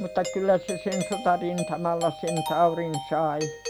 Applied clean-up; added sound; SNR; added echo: none; Doorbell; 9 dB; none.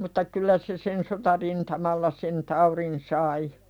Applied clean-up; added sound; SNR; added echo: none; none; none; none.